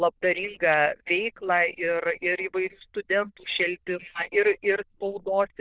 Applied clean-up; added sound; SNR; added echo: neural diffusion model UNIVERSE++.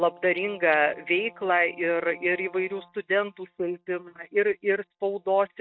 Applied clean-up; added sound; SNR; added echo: neural mask model DeepFilterNet 3.